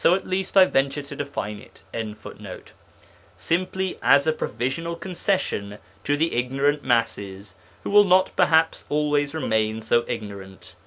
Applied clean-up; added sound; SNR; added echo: none; Bowed string instrument; 15 dB; none.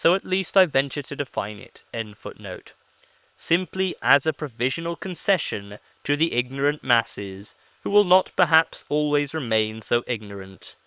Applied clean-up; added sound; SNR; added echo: neural separator model SepFormer WHAM!.